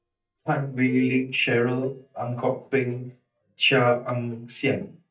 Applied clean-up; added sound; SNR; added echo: neural mask model DeepFilterNet 3.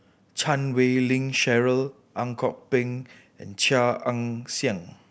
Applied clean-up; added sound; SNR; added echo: none; none; none; none.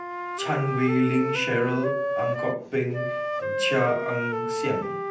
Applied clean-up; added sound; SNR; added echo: none; Wind instrument, woodwind instrument; 2 dB; reverberation time 0.6 s.